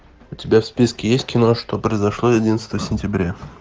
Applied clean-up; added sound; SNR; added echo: none; none; none; none.